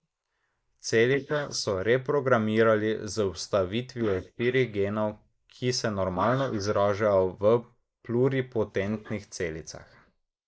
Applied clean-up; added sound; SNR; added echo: neural mask model Resemble Enhance denoiser.